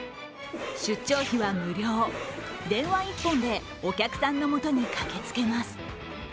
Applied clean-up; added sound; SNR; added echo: none; Cough; 12 dB; none.